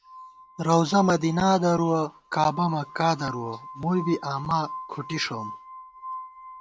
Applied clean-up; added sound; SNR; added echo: none; Glass; 15 dB; none.